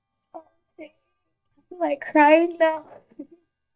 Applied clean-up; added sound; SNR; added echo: neural mask model DeepFilterNet 3.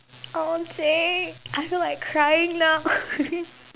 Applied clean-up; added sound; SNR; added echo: none; none; none; none.